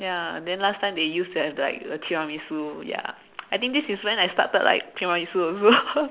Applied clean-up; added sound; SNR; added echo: none; none; none; none.